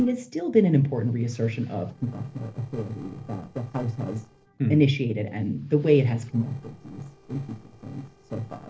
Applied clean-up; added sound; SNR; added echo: neural separator model SepFormer DNS4.